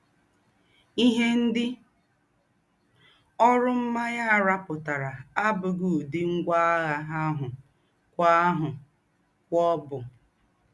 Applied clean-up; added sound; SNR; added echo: none; none; none; none.